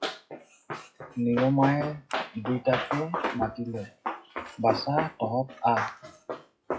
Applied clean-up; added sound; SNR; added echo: classical method WPE with log-MMSE.